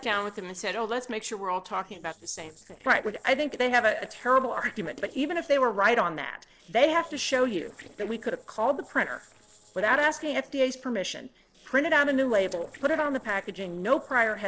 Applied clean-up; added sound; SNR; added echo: neural separator model SepFormer DNS4.